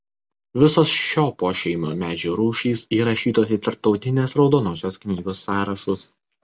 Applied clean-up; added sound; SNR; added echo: none; none; none; none.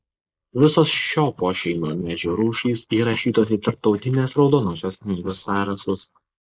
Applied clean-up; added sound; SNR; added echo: neural mask model Resemble Enhance denoiser.